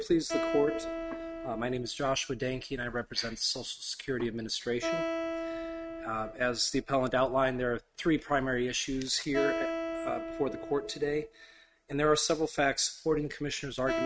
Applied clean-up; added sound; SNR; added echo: neural mask model RNNoise.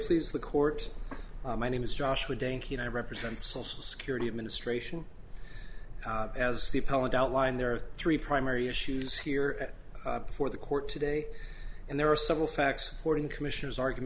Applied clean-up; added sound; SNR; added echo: none; none; none; none.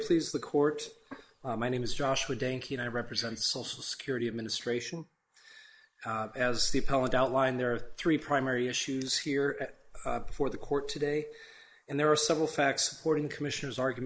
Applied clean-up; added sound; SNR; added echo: neural mask model Resemble Enhance denoiser.